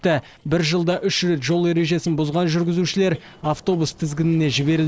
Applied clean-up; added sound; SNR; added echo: neural separator model SepFormer DNS4.